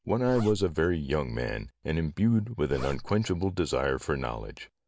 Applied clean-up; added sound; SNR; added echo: neural mask model Resemble Enhance denoiser.